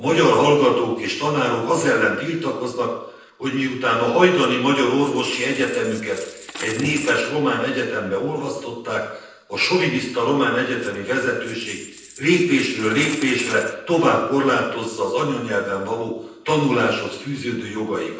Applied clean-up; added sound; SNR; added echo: neural separator model SepFormer DNS4.